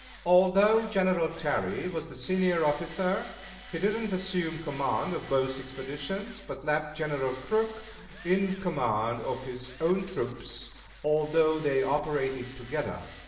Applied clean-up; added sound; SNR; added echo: none; Tools; 20 dB; reverberation time 1.1 s.